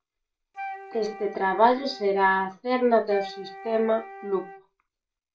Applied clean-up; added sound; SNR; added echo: none; Wind instrument, woodwind instrument; 15 dB; reverberation time 0.2 s.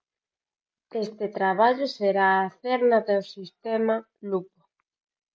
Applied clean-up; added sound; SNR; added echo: none; none; none; none.